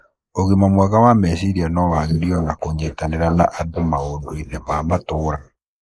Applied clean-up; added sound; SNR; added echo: neural mask model Resemble Enhance denoiser.